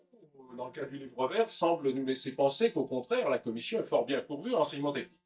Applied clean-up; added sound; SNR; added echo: neural mask model DeepFilterNet 3.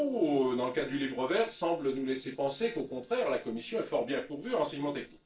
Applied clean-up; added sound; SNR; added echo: neural separator model SepFormer DNS4.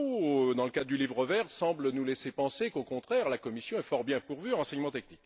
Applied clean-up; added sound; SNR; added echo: none; none; none; none.